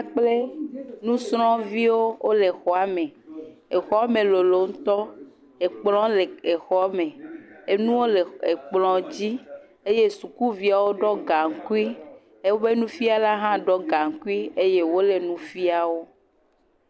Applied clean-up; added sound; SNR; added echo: none; none; none; none.